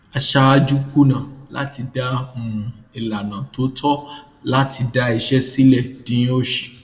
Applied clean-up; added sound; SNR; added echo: none; none; none; reverberation time 0.7 s.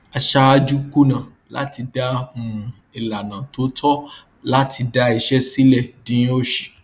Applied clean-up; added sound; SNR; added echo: none; none; none; none.